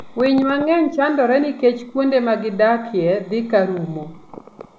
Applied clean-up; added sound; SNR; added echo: none; none; none; none.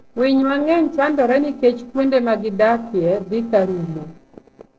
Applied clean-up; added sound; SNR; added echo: neural separator model SepFormer DNS4.